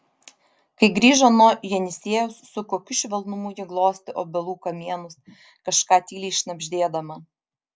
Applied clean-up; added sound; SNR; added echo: none; none; none; none.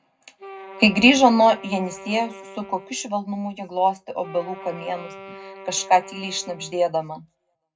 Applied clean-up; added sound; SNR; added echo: none; Wind instrument, woodwind instrument; 18 dB; reverberation time 0.3 s.